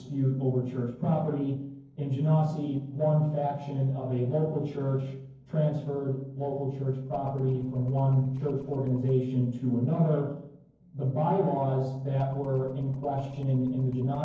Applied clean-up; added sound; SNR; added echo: neural separator model SepFormer DNS4.